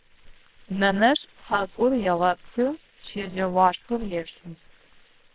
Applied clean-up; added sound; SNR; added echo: neural separator model SepFormer WHAMR!.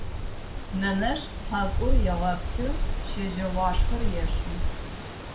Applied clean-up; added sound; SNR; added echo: none; Wind; -5 dB; reverberation time 1.1 s.